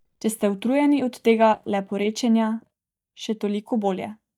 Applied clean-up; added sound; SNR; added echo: neural mask model DeepFilterNet 3.